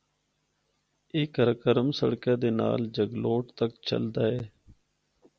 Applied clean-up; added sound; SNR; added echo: none; none; none; none.